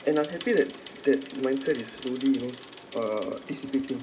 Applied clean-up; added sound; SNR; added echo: none; Bicycle; 17 dB; none.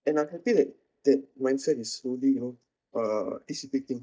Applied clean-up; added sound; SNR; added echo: neural mask model DeepFilterNet 3.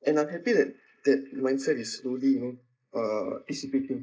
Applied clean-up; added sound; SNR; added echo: neural mask model Resemble Enhance denoiser.